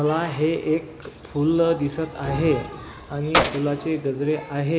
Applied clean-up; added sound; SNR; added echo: none; Keys jangling; 6 dB; reverberation time 1.3 s.